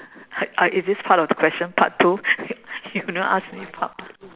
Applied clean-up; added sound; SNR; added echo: none; none; none; none.